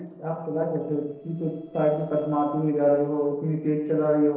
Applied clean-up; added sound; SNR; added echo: neural separator model SepFormer DNS4.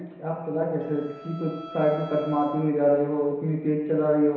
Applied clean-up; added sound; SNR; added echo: none; Bowed string instrument; 19 dB; reverberation time 1.0 s.